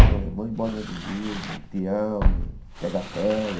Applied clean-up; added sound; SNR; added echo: none; Walk, footsteps; -5 dB; reverberation time 0.3 s.